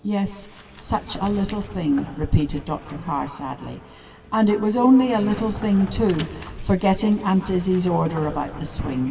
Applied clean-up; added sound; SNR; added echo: none; Sliding door; 16 dB; reverberation time 1.4 s.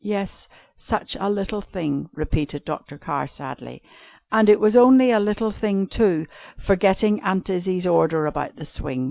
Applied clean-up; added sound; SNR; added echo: none; none; none; none.